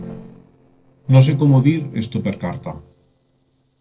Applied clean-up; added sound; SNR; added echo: neural separator model SepFormer DNS4.